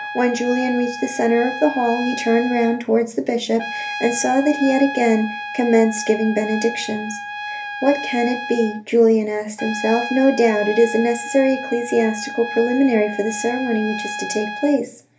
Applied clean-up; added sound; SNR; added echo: none; Trumpet; 10 dB; reverberation time 0.3 s.